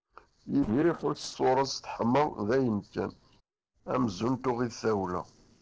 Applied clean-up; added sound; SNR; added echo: neural separator model SepFormer DNS4.